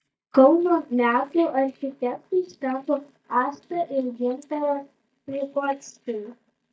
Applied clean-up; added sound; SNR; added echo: neural mask model DeepFilterNet 3.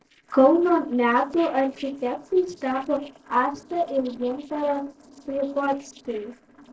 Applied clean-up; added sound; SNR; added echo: neural separator model SepFormer DNS4.